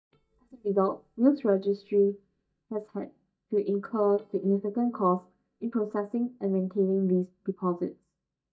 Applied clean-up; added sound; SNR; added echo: neural mask model DeepFilterNet 3.